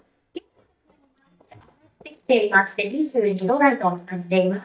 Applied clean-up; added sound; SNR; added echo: neural mask model DeepFilterNet 3.